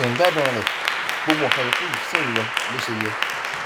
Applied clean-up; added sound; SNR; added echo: none; Applause / Clapping; -2 dB; none.